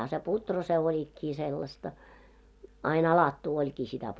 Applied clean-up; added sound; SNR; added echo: none; none; none; none.